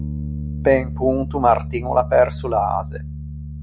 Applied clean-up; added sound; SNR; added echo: none; Bass guitar; 7 dB; none.